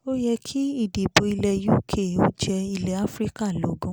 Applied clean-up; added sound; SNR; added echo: none; none; none; none.